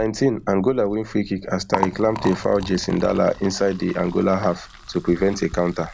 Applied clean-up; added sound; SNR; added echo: none; Liquid; 13 dB; none.